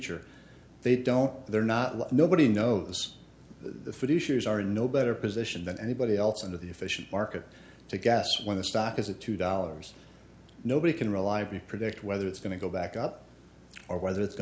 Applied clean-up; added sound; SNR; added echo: none; none; none; none.